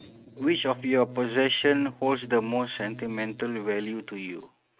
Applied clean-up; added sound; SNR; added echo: neural mask model RNNoise.